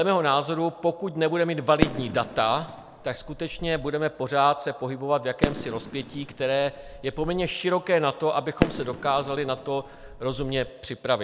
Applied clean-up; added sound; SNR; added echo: none; Fireworks; 7 dB; none.